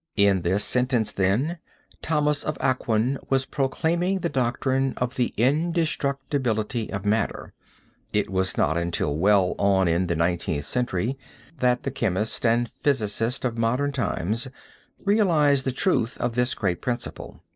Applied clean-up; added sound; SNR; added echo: neural mask model Resemble Enhance denoiser.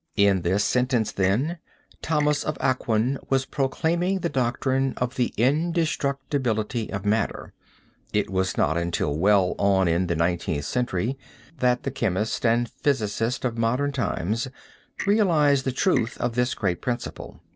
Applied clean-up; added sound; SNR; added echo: none; Clock; 17 dB; none.